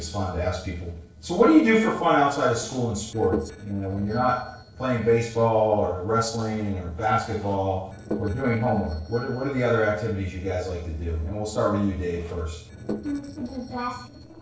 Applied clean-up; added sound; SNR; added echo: neural separator model SepFormer DNS4.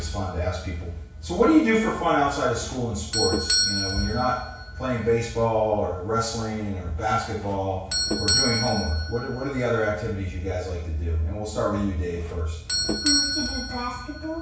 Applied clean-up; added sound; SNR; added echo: none; Doorbell; 6 dB; reverberation time 0.6 s.